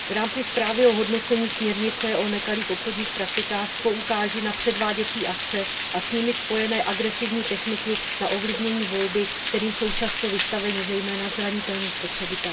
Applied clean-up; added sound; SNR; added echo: none; Water; -1 dB; reverberation time 0.2 s.